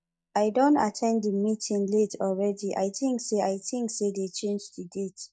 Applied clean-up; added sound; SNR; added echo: neural mask model DeepFilterNet 3.